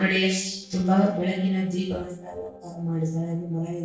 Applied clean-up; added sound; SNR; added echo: neural separator model SepFormer DNS4.